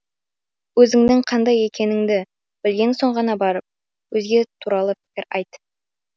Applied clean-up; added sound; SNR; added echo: none; none; none; none.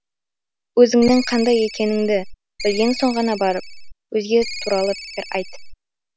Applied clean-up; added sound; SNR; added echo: none; Ringtone; 11 dB; none.